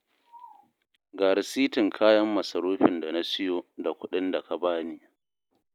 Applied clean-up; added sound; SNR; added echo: none; none; none; none.